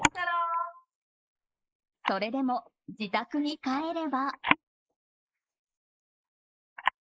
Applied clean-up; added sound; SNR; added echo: neural mask model Resemble Enhance denoiser.